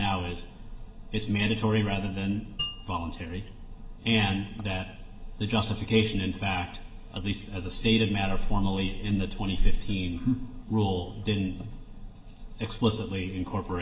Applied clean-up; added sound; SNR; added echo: none; Mallet percussion; 11 dB; reverberation time 1.7 s.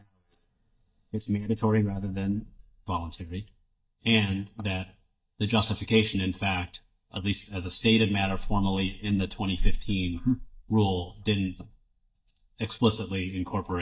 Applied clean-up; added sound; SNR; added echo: neural mask model DeepFilterNet 3.